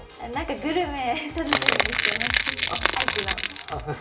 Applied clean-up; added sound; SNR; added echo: none; Crackle / Crushing; -4 dB; reverberation time 0.6 s.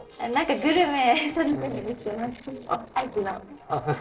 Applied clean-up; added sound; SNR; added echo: neural separator model SepFormer DNS4.